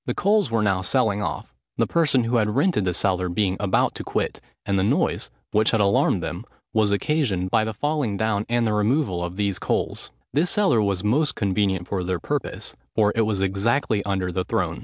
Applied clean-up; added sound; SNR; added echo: none; none; none; none.